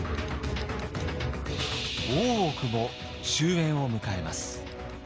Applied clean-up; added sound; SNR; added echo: none; none; none; none.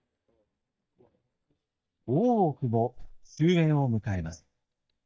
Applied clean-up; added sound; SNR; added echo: neural mask model DeepFilterNet 3.